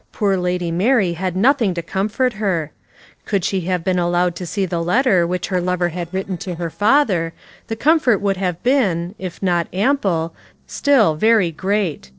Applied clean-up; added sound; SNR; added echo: neural separator model SepFormer DNS4.